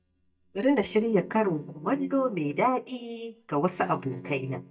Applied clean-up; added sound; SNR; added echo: neural mask model DeepFilterNet 3.